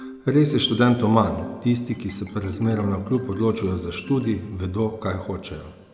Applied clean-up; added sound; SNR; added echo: none; Marimba, xylophone; 16 dB; none.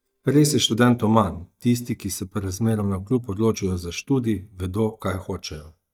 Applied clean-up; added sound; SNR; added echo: neural mask model DeepFilterNet 3.